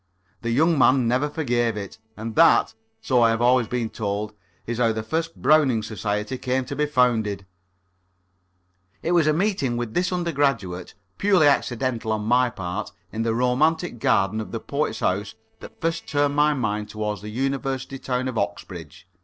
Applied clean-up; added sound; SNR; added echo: neural separator model SepFormer DNS4.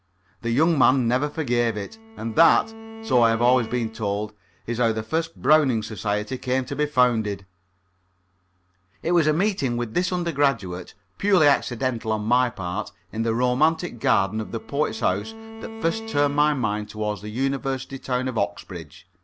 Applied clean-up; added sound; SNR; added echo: none; Bowed string instrument; 16 dB; none.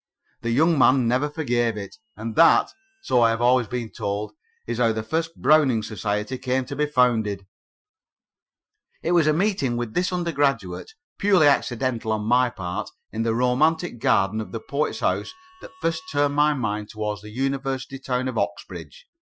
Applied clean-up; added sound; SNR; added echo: classical method Wiener filter.